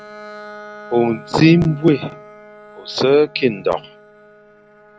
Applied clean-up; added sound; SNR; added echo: none; Bowed string instrument; 20 dB; none.